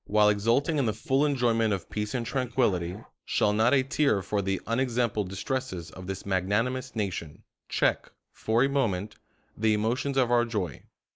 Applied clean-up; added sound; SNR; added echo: neural mask model Resemble Enhance denoiser.